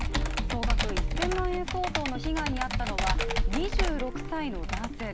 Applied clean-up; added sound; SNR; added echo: none; Computer keyboard; -4 dB; none.